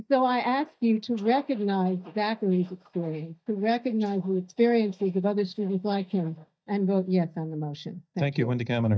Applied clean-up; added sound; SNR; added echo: neural mask model DeepFilterNet 3.